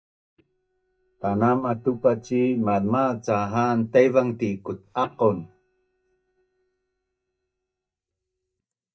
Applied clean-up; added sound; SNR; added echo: neural mask model DeepFilterNet 3.